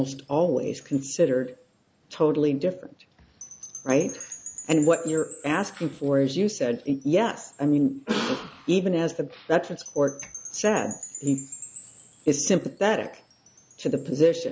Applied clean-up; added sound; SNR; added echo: none; Wind chime / Percussion; 18 dB; none.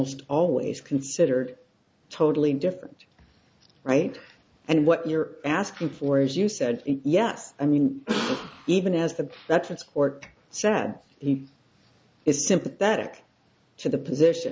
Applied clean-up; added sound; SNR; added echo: none; none; none; none.